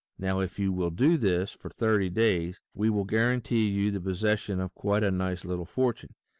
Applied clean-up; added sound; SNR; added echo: none; none; none; none.